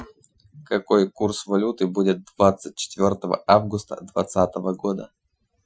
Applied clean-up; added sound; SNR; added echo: classical method Wiener filter.